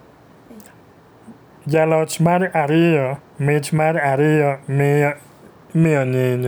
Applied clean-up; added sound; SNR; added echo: none; none; none; none.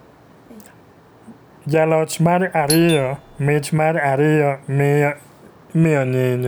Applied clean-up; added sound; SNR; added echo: none; Doorbell; 11 dB; none.